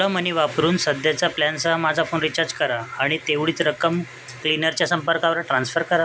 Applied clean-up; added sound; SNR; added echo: none; none; none; none.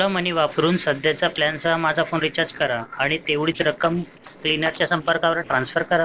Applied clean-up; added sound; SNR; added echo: neural separator model SepFormer DNS4.